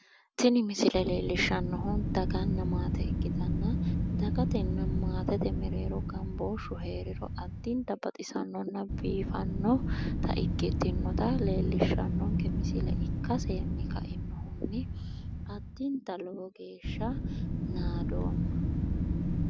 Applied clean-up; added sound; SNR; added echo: none; Wind; -3 dB; none.